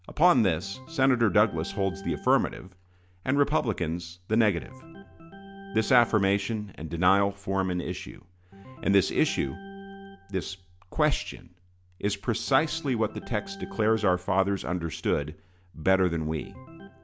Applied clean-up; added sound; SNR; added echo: none; Organ; 19 dB; none.